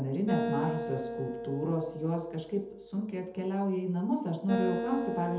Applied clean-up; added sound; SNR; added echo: none; Acoustic guitar; 5 dB; reverberation time 0.7 s.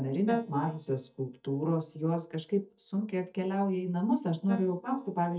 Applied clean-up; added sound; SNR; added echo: neural mask model DeepFilterNet 3.